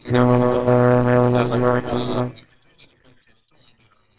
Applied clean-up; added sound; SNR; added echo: neural separator model SepFormer WHAMR!.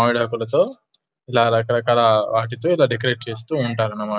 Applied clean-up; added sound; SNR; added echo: none; none; none; none.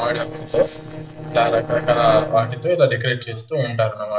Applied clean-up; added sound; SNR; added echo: neural separator model SepFormer DNS4.